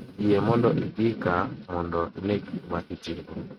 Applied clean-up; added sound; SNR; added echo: neural mask model RNNoise.